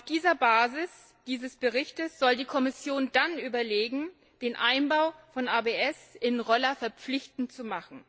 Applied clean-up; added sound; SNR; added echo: none; none; none; none.